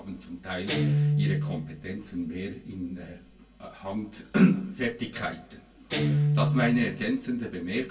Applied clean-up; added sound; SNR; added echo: none; Guitar; 1 dB; reverberation time 0.2 s.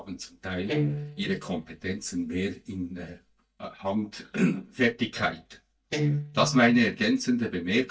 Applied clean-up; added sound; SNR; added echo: neural mask model DeepFilterNet 3.